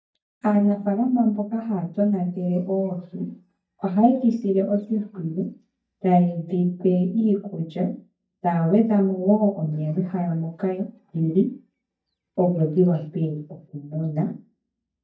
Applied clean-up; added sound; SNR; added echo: neural mask model DeepFilterNet 3.